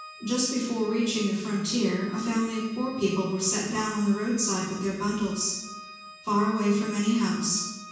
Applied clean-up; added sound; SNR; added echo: none; Organ; 17 dB; reverberation time 1.2 s.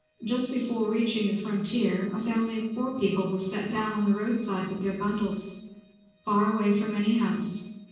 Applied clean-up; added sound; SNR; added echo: neural separator model SepFormer DNS4.